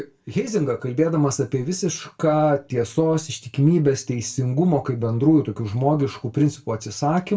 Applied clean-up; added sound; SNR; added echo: none; none; none; reverberation time 0.2 s.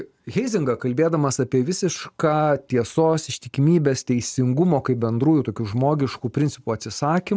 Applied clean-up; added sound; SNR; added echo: none; none; none; none.